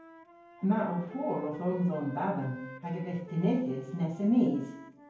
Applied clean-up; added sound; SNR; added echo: none; Wind instrument, woodwind instrument; 18 dB; reverberation time 0.9 s.